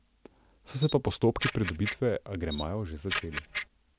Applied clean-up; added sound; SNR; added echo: none; Camera; -1 dB; none.